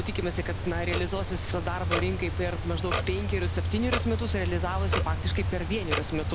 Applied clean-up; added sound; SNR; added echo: none; Clock; -2 dB; none.